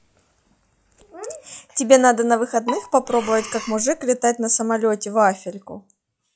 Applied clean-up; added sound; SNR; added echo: classical method log-MMSE.